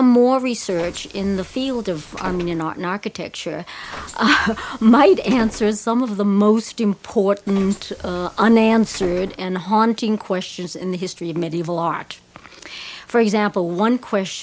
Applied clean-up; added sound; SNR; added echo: none; Bus; 17 dB; none.